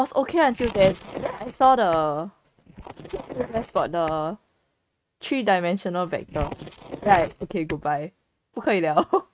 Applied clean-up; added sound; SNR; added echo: neural mask model RNNoise.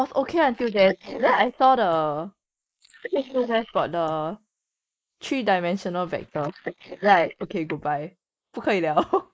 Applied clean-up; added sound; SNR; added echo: neural mask model Resemble Enhance denoiser.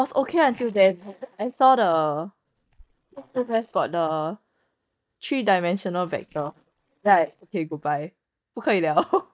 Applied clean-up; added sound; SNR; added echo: neural mask model DeepFilterNet 3.